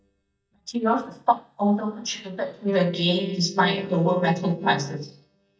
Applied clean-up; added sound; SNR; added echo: neural mask model DeepFilterNet 3.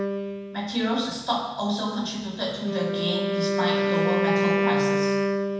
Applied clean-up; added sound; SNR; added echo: none; Wind instrument, woodwind instrument; -3 dB; reverberation time 1.1 s.